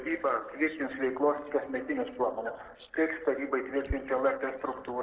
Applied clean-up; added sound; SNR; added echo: neural separator model SepFormer DNS4.